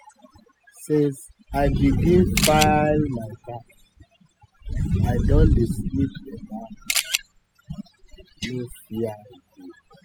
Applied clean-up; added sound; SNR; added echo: classical method spectral subtraction.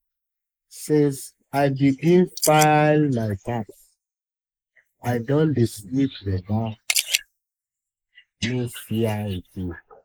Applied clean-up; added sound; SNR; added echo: neural mask model Resemble Enhance denoiser.